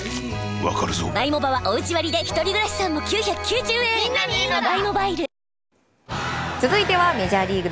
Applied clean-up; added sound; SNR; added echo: none; none; none; none.